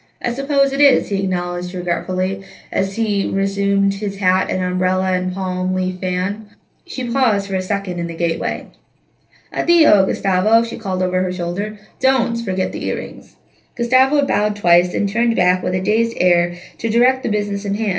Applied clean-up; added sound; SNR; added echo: neural separator model SepFormer DNS4.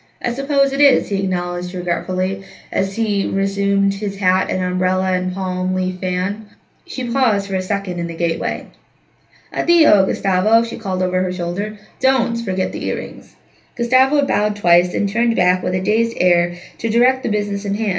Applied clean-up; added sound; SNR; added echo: none; Brass instrument; 9 dB; reverberation time 0.3 s.